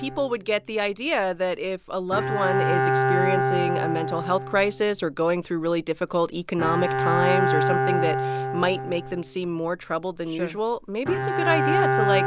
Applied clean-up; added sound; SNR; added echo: none; Bowed string instrument; 0 dB; none.